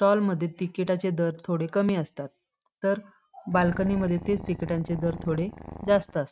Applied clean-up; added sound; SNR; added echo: neural mask model RNNoise.